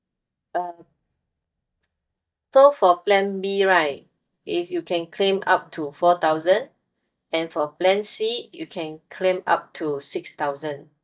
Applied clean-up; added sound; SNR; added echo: neural mask model DeepFilterNet 3.